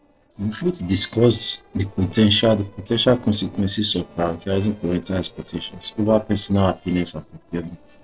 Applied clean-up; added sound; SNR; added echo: neural separator model SepFormer DNS4.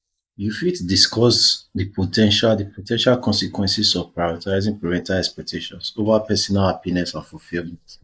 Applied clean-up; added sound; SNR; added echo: neural mask model Resemble Enhance denoiser.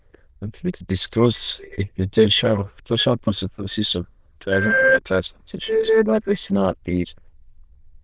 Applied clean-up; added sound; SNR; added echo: neural diffusion model UNIVERSE++.